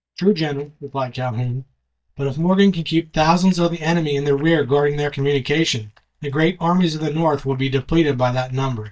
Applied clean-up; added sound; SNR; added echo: neural mask model DeepFilterNet 3.